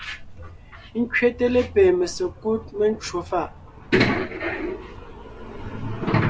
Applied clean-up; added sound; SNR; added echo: none; Cricket; 17 dB; none.